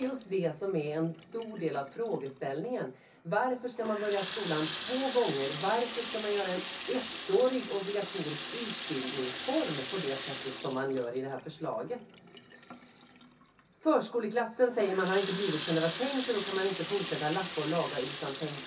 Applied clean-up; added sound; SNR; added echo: none; Water tap, faucet; 3 dB; reverberation time 0.3 s.